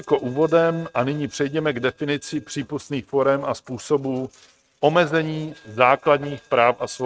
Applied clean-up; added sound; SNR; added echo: neural mask model RNNoise.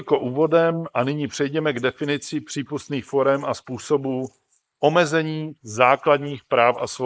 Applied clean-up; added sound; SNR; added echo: neural mask model Resemble Enhance denoiser.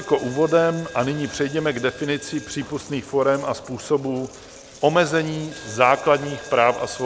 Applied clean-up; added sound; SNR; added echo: none; Coin (dropping); 20 dB; none.